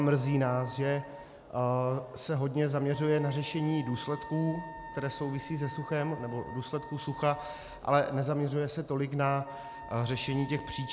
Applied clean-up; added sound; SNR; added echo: none; Wind instrument, woodwind instrument; 15 dB; none.